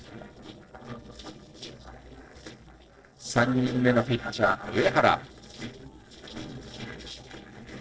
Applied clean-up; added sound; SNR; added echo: neural separator model SepFormer DNS4.